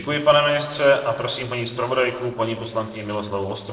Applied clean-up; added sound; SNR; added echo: neural separator model SepFormer DNS4.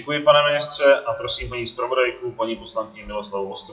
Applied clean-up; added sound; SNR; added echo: classical method WPE with log-MMSE.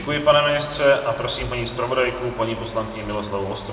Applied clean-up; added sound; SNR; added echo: none; Waves, surf; 20 dB; reverberation time 1.5 s.